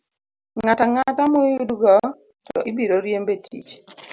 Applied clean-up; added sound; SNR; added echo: none; none; none; none.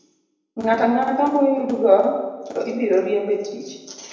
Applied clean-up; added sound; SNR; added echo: none; none; none; reverberation time 1.0 s.